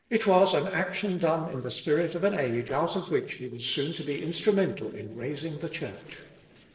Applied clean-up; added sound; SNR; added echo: neural separator model SepFormer DNS4.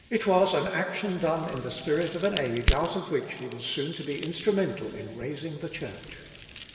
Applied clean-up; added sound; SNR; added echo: none; Crack; 7 dB; reverberation time 2.5 s.